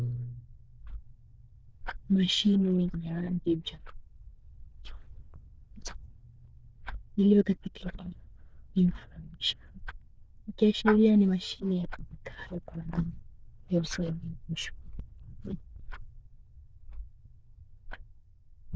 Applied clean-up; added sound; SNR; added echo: neural diffusion model UNIVERSE++.